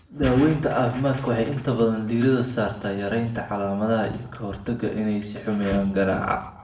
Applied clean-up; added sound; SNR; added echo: none; none; none; reverberation time 0.6 s.